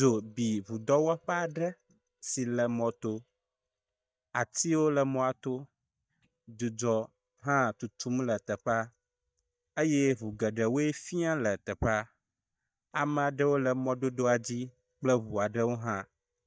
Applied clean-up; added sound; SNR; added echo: neural mask model DeepFilterNet 3.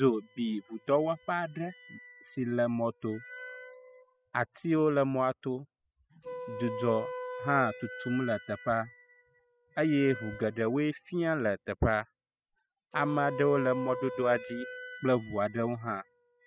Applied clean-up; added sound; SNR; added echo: classical method spectral subtraction.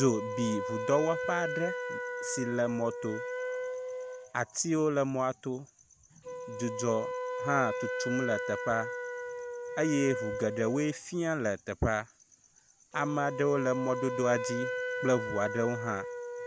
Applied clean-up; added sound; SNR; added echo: none; Wind instrument, woodwind instrument; 5 dB; none.